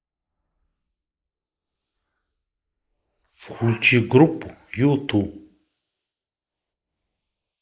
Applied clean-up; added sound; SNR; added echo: neural mask model Resemble Enhance denoiser.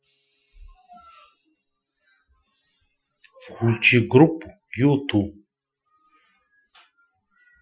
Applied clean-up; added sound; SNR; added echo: classical method Wiener filter.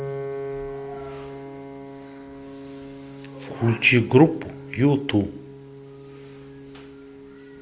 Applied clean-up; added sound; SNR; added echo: none; Piano; 11 dB; none.